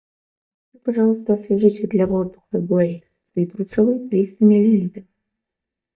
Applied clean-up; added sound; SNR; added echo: neural mask model DeepFilterNet 3.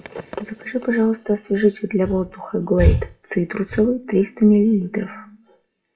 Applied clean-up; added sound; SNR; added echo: classical method WPE with log-MMSE.